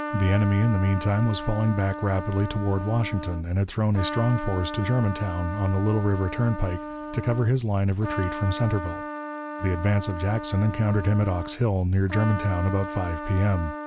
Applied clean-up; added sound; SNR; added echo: none; Trumpet; 10 dB; none.